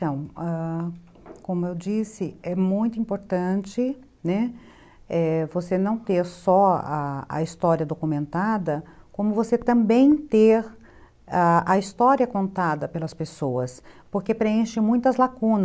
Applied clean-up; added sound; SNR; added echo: none; none; none; none.